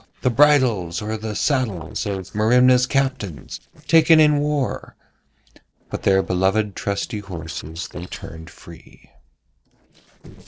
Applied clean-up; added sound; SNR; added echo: neural separator model SepFormer DNS4.